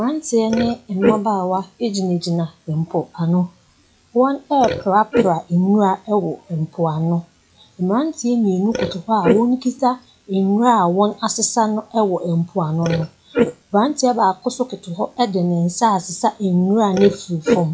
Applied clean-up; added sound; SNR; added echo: classical method log-MMSE.